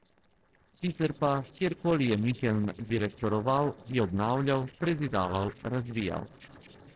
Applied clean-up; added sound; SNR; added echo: neural separator model SepFormer DNS4.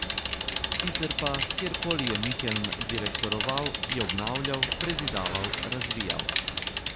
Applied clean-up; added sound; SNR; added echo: none; Bicycle; -3 dB; none.